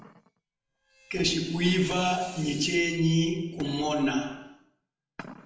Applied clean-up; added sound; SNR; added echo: none; Screech; 20 dB; reverberation time 0.7 s.